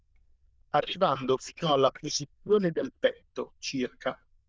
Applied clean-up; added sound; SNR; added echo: neural diffusion model UNIVERSE++.